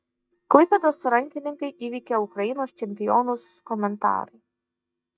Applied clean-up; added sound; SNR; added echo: neural mask model DeepFilterNet 3.